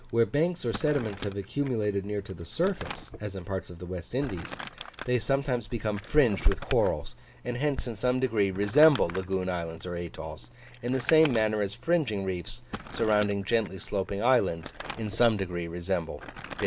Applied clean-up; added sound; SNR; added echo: none; Crumpling, crinkling; 15 dB; none.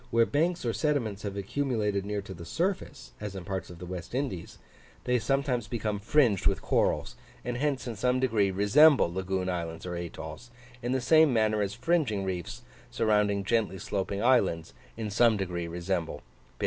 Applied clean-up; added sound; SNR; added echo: none; none; none; none.